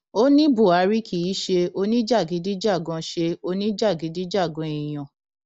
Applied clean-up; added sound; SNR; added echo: none; none; none; none.